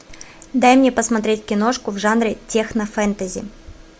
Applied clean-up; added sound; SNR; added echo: none; none; none; none.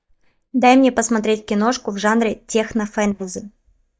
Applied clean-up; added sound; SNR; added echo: neural mask model DeepFilterNet 3.